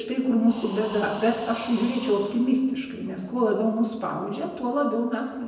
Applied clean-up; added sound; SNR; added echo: none; Breathing; 17 dB; reverberation time 0.9 s.